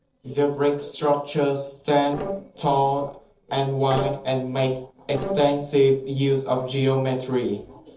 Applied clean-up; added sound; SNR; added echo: neural separator model SepFormer DNS4.